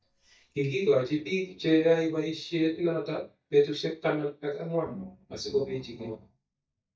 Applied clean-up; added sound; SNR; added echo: neural mask model DeepFilterNet 3.